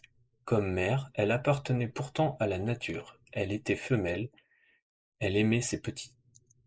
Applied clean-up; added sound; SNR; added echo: neural mask model Resemble Enhance denoiser.